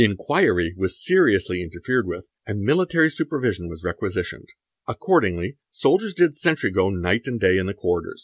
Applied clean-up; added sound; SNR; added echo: none; none; none; none.